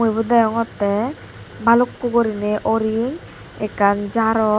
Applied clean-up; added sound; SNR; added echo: none; none; none; none.